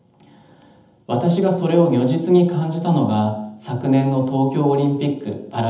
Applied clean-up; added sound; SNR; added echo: none; none; none; reverberation time 0.8 s.